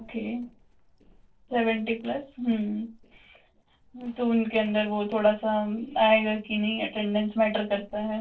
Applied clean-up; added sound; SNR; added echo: neural separator model SepFormer DNS4.